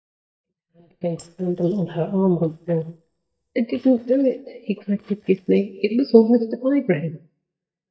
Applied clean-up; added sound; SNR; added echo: neural mask model DeepFilterNet 3.